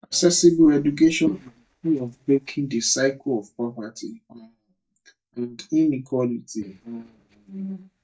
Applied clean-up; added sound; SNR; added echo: neural mask model DeepFilterNet 3.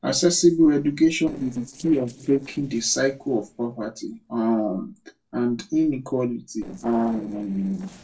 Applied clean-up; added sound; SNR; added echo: neural separator model SepFormer DNS4.